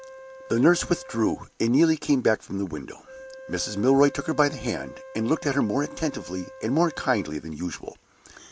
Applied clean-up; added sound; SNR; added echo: none; Wind instrument, woodwind instrument; 19 dB; none.